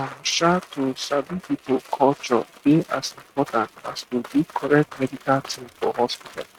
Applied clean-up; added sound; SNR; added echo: neural mask model RNNoise.